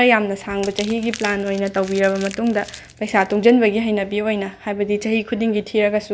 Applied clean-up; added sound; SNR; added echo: none; Crumpling, crinkling; 18 dB; none.